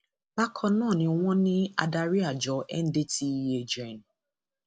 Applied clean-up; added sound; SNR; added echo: none; none; none; none.